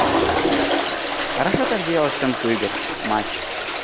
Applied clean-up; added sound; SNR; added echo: none; Toilet flush; -2 dB; none.